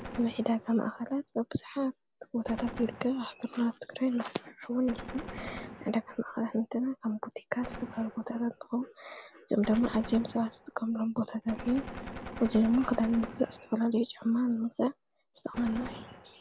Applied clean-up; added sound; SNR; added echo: none; Gunshot, gunfire; 14 dB; none.